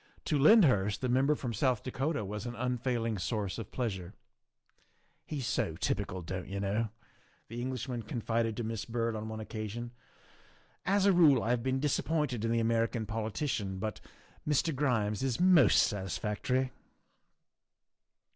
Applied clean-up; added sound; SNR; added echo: none; none; none; none.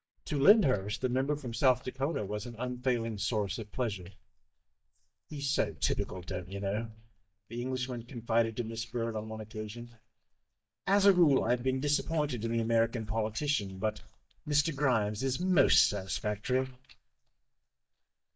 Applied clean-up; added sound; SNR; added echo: neural mask model DeepFilterNet 3.